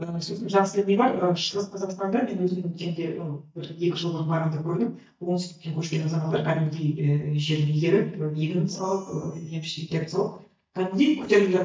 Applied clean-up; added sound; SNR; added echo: neural mask model DeepFilterNet 3.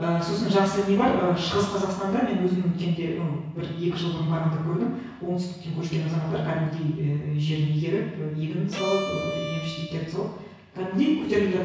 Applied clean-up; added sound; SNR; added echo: none; Bowed string instrument; 7 dB; reverberation time 1.1 s.